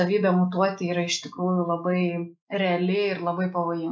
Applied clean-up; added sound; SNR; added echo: neural mask model Resemble Enhance denoiser.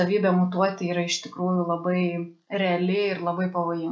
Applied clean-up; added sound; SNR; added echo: none; none; none; none.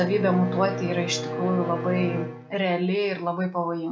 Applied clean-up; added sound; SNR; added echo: none; Bowed string instrument; 7 dB; none.